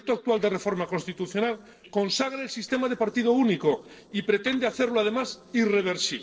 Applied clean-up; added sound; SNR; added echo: neural separator model SepFormer DNS4.